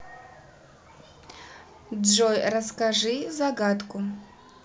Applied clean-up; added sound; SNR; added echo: none; none; none; none.